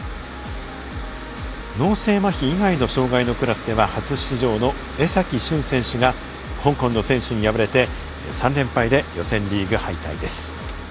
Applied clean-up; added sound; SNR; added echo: none; Mechanical fan; 14 dB; none.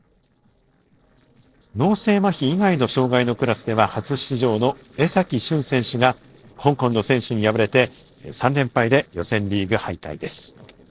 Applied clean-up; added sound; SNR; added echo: neural separator model SepFormer DNS4.